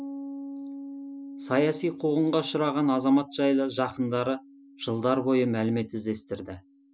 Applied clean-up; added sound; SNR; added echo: none; Piano; 15 dB; none.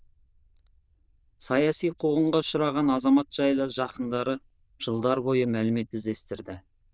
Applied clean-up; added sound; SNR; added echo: neural diffusion model UNIVERSE++.